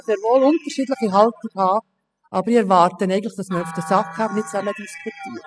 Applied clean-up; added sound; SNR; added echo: classical method spectral subtraction.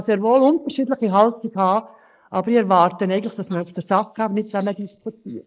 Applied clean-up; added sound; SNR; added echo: neural mask model Resemble Enhance denoiser.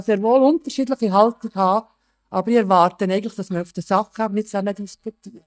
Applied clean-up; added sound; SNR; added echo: neural mask model DeepFilterNet 3.